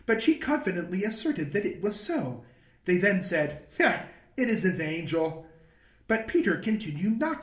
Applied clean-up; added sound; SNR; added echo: none; none; none; reverberation time 0.5 s.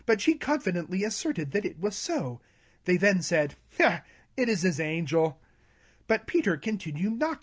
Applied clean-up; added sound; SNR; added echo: none; none; none; none.